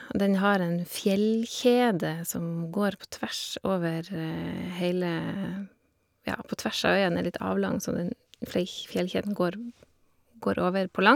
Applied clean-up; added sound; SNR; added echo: none; none; none; none.